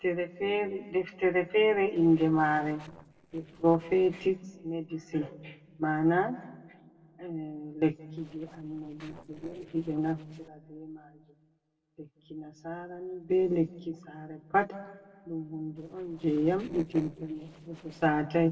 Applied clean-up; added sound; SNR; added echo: neural separator model SepFormer DNS4.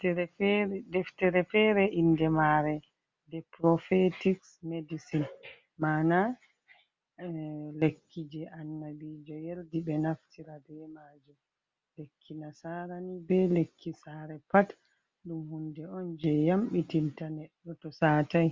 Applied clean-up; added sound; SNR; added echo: none; none; none; none.